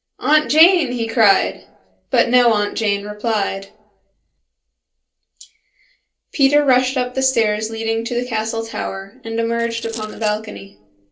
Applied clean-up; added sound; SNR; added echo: neural separator model SepFormer DNS4.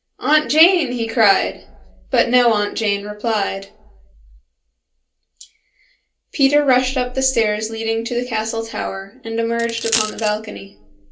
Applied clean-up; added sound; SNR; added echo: none; Coin (dropping); 4 dB; reverberation time 0.3 s.